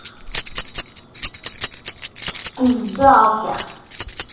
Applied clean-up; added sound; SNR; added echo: none; Keys jangling; 13 dB; reverberation time 0.7 s.